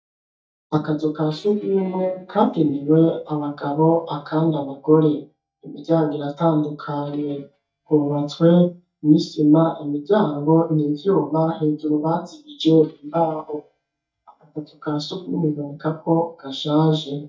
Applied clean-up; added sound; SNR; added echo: neural mask model DeepFilterNet 3.